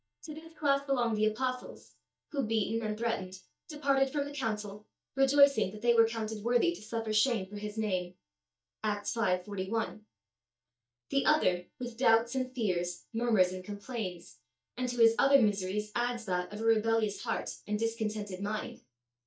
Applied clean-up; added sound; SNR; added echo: neural mask model DeepFilterNet 3.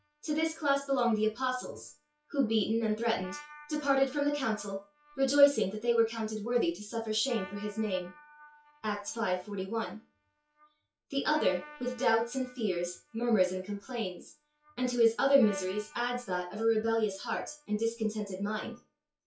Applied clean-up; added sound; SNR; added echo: classical method WPE with log-MMSE.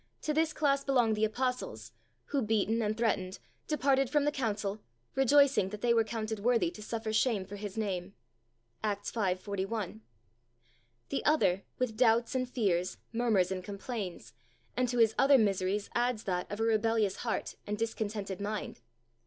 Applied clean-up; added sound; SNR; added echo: none; none; none; none.